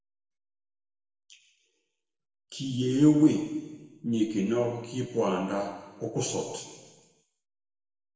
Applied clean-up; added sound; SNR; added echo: none; none; none; reverberation time 1.4 s.